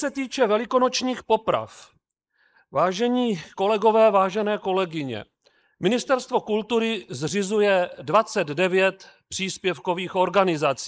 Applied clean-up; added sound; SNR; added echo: neural mask model Resemble Enhance denoiser.